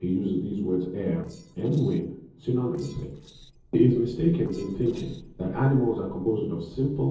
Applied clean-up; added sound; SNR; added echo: neural separator model SepFormer DNS4.